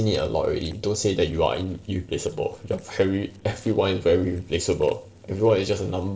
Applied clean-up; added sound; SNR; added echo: neural separator model SepFormer DNS4.